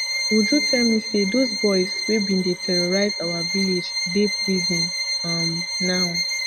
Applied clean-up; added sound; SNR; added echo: none; Bowed string instrument; 1 dB; none.